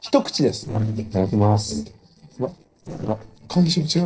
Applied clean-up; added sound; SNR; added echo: neural separator model SepFormer DNS4.